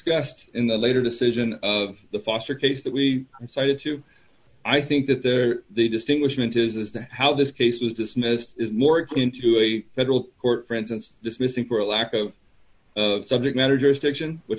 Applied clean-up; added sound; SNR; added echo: none; none; none; none.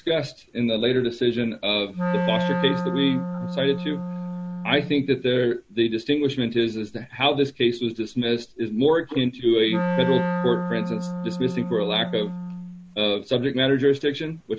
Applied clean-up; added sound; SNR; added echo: none; Wind instrument, woodwind instrument; 4 dB; none.